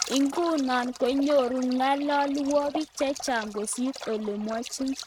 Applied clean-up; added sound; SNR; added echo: neural mask model RNNoise.